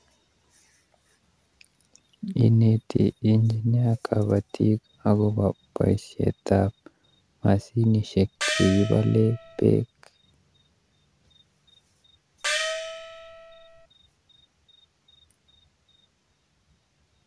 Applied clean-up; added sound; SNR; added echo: none; Gong; 6 dB; none.